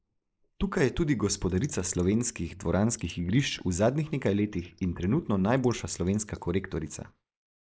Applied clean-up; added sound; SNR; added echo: neural mask model Resemble Enhance denoiser.